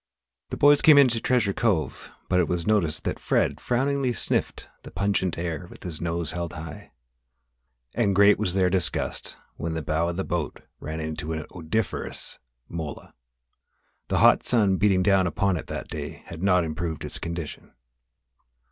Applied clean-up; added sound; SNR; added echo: none; none; none; none.